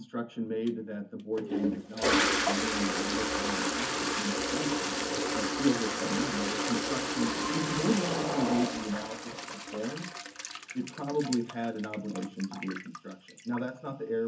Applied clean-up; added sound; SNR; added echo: none; Toilet flush; -1 dB; reverberation time 0.3 s.